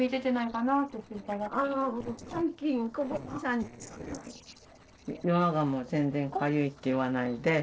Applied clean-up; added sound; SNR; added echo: neural separator model SepFormer DNS4.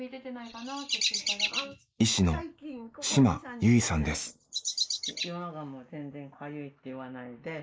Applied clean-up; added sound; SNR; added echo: neural mask model Resemble Enhance denoiser.